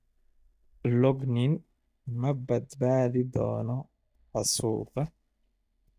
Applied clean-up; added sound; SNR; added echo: neural mask model DeepFilterNet 3.